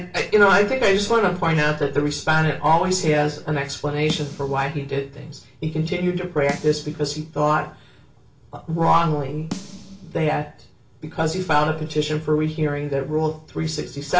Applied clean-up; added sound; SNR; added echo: none; Snare drum; 17 dB; reverberation time 0.3 s.